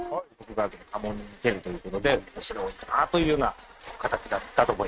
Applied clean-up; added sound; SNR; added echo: neural mask model RNNoise.